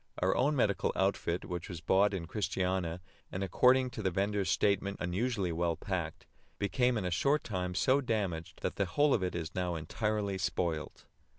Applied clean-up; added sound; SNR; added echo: none; none; none; none.